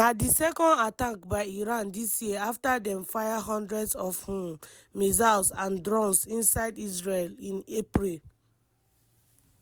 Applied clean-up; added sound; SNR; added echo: none; none; none; none.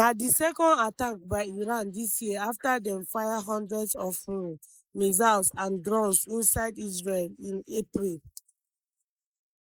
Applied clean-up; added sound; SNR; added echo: neural mask model Resemble Enhance denoiser.